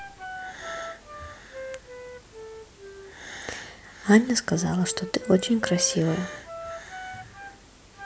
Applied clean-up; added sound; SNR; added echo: none; Wind instrument, woodwind instrument; 13 dB; none.